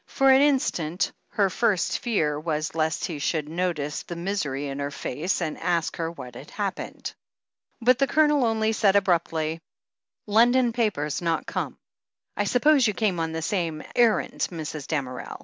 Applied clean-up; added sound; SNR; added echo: none; none; none; none.